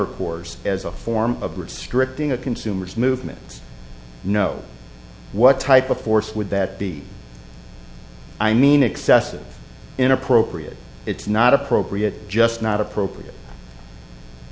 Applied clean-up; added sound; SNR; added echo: none; none; none; none.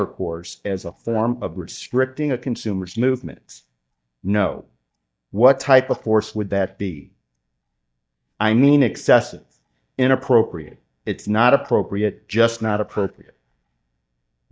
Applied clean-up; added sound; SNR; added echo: neural mask model DeepFilterNet 3.